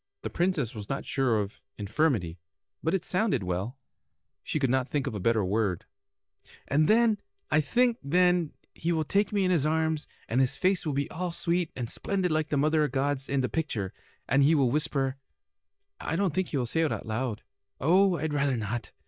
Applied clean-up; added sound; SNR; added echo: neural mask model DeepFilterNet 3.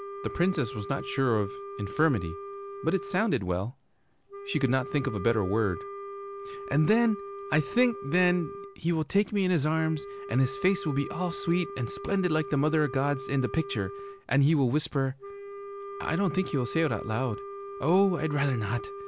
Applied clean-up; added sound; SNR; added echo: none; Wind instrument, woodwind instrument; 11 dB; none.